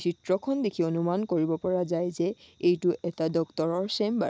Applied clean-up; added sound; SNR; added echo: none; none; none; none.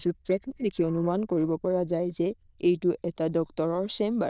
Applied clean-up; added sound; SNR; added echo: neural diffusion model UNIVERSE++.